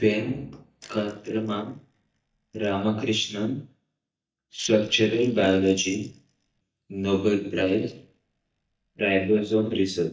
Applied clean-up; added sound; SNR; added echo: neural mask model DeepFilterNet 3.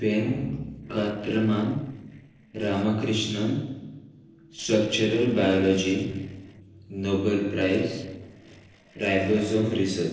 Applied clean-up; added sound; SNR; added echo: neural separator model SepFormer DNS4.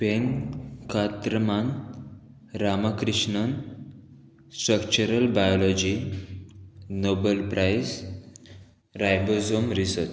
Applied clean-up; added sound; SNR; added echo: none; none; none; none.